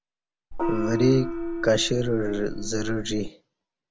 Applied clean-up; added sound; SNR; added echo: none; Gong; 3 dB; none.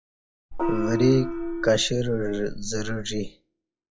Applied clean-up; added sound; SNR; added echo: classical method log-MMSE.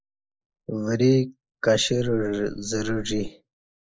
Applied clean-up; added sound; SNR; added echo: neural mask model Resemble Enhance denoiser.